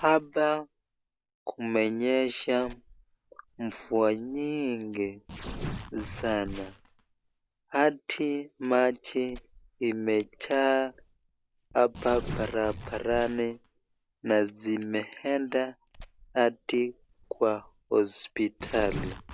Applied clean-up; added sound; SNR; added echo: none; Tearing; 15 dB; none.